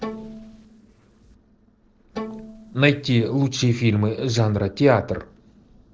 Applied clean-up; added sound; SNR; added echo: neural separator model SepFormer DNS4.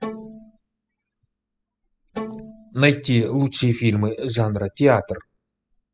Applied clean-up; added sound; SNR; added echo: classical method spectral subtraction.